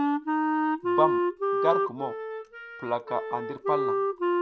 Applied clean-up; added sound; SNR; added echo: none; Wind instrument, woodwind instrument; -4 dB; none.